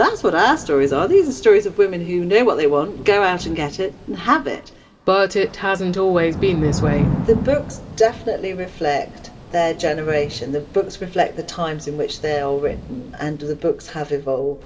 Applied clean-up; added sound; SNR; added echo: none; Thunder / Rain; 11 dB; reverberation time 2.1 s.